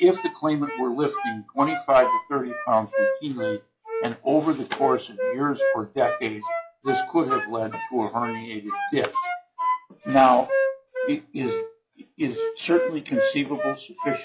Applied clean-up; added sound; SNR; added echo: classical method log-MMSE.